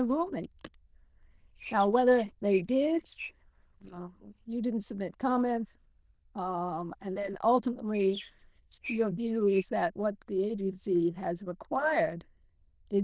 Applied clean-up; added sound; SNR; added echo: neural diffusion model UNIVERSE++.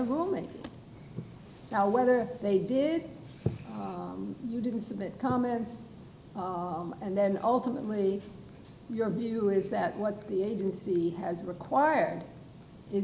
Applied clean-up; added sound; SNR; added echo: none; none; none; none.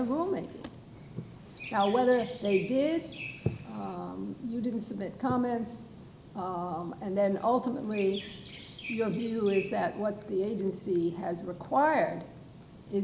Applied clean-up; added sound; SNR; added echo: none; Chirp, tweet; 14 dB; none.